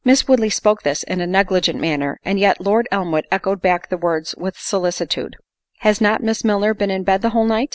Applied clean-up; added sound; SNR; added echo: none; none; none; none.